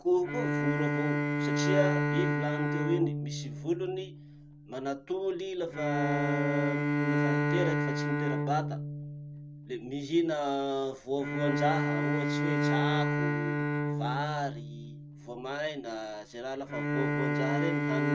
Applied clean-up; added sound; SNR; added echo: none; Bowed string instrument; -3 dB; none.